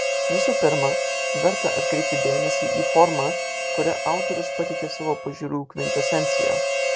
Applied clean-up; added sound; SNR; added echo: none; Harmonica; -2 dB; none.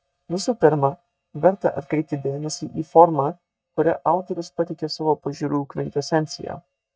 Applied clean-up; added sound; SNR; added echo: neural mask model DeepFilterNet 3.